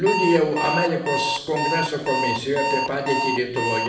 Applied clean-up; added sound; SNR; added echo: none; Alarm; 3 dB; reverberation time 0.9 s.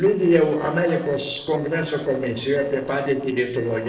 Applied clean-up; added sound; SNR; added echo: neural separator model SepFormer DNS4.